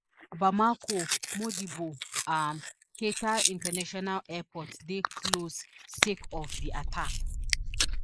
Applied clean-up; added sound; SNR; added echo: neural mask model Resemble Enhance denoiser.